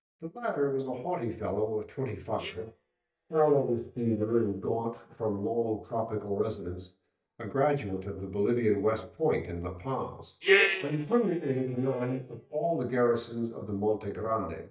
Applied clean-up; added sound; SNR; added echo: neural mask model DeepFilterNet 3.